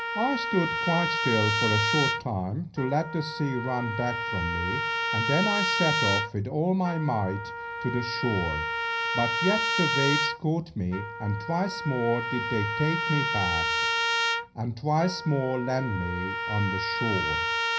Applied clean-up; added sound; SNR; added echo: none; Trumpet; 1 dB; reverberation time 0.4 s.